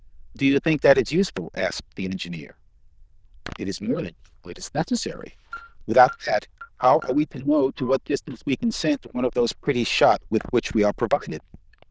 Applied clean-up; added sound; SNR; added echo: neural diffusion model UNIVERSE++.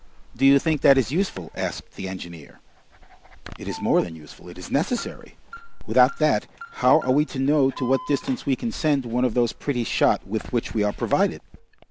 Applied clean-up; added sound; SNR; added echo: none; Alarm; 17 dB; none.